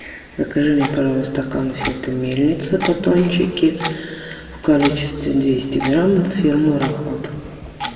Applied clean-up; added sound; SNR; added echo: none; Clock; 13 dB; reverberation time 2.0 s.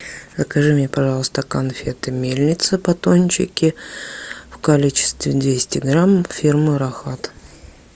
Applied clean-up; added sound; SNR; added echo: none; none; none; none.